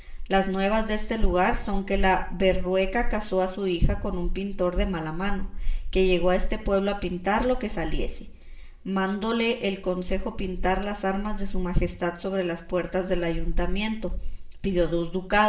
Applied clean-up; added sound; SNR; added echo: none; none; none; reverberation time 0.5 s.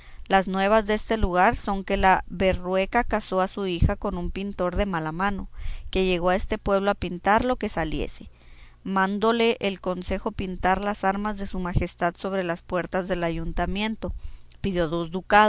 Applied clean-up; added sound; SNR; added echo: none; none; none; none.